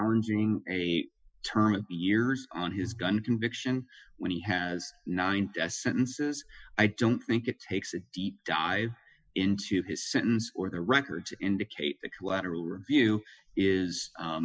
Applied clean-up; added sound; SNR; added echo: classical method Wiener filter.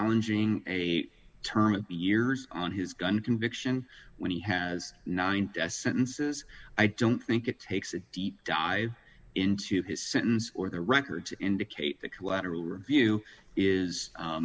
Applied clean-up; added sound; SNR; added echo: none; none; none; none.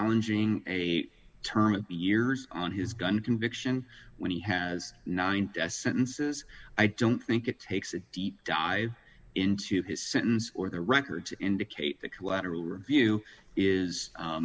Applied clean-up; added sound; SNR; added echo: none; Bowed string instrument; 19 dB; none.